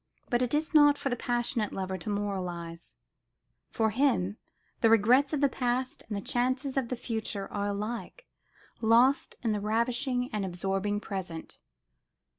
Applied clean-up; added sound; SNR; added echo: none; none; none; none.